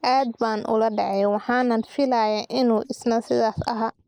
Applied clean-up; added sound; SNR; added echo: neural mask model Resemble Enhance denoiser.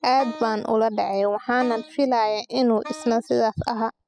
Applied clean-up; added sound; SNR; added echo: classical method spectral subtraction.